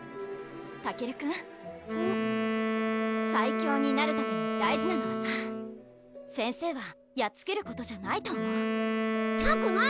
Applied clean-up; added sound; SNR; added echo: none; Wind instrument, woodwind instrument; -1 dB; none.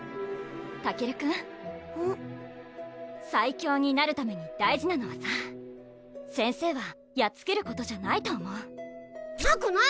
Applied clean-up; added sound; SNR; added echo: none; none; none; none.